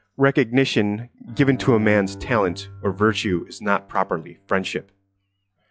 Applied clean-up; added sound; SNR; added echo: classical method log-MMSE.